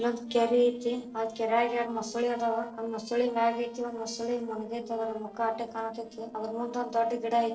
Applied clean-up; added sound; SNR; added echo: neural separator model SepFormer DNS4.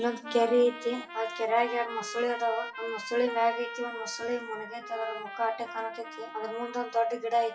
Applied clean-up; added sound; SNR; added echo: classical method WPE with log-MMSE.